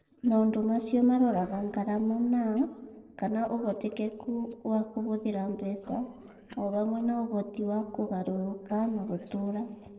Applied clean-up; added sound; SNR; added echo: neural separator model SepFormer DNS4.